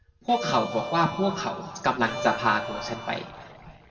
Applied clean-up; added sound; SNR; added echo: none; Bowed string instrument; 10 dB; reverberation time 2.3 s.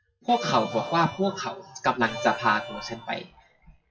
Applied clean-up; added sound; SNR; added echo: classical method WPE with log-MMSE.